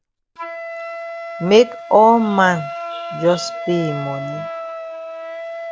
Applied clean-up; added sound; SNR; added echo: none; Wind instrument, woodwind instrument; 10 dB; none.